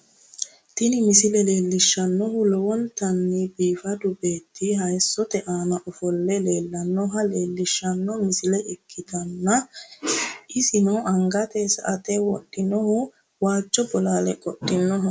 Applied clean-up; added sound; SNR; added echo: none; none; none; none.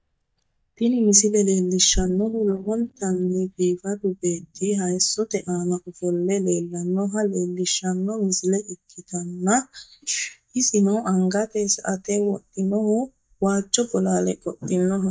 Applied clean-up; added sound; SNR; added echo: neural mask model DeepFilterNet 3.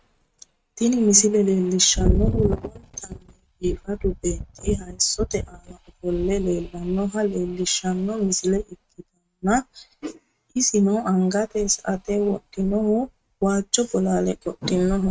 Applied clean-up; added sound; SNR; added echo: neural mask model RNNoise.